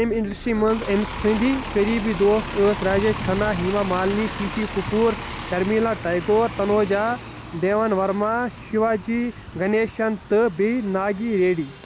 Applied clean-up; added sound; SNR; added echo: none; Bus; 11 dB; none.